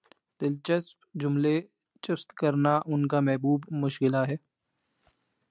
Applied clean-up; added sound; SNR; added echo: none; none; none; none.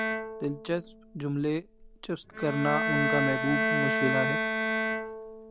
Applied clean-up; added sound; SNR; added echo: none; Bowed string instrument; -1 dB; none.